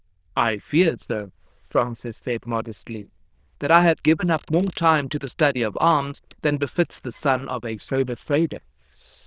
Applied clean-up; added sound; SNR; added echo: neural diffusion model UNIVERSE++.